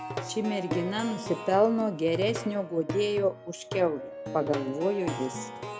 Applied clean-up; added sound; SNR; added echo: none; Plucked string instrument; 8 dB; none.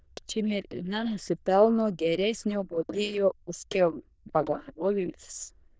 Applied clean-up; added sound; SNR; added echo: neural diffusion model UNIVERSE++.